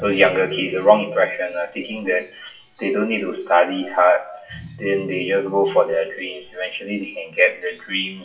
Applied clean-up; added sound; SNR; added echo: classical method WPE with log-MMSE.